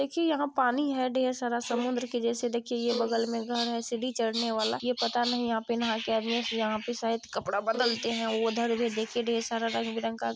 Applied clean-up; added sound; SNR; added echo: none; Bowed string instrument; 12 dB; none.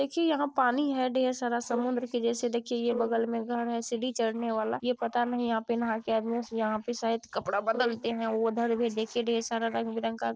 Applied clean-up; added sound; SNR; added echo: neural separator model SepFormer DNS4.